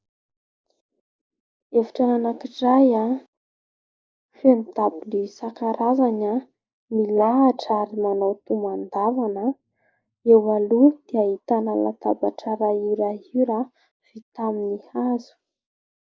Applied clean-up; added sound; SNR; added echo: neural mask model Resemble Enhance denoiser.